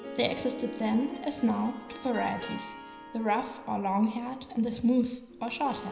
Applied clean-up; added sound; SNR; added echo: none; Harp; 13 dB; reverberation time 0.9 s.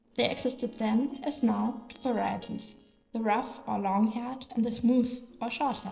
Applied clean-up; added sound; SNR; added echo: neural separator model SepFormer DNS4.